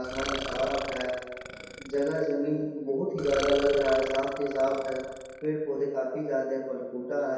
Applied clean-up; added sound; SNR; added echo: none; Burping, eructation; 10 dB; reverberation time 1.2 s.